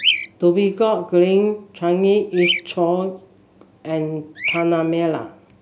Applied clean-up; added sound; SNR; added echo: none; Bird vocalization, bird call, bird song; 9 dB; none.